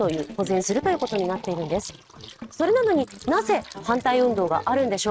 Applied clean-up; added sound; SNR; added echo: neural mask model RNNoise.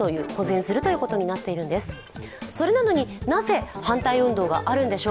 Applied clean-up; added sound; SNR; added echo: none; none; none; none.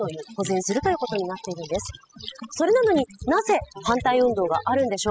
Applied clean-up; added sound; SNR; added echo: classical method spectral subtraction.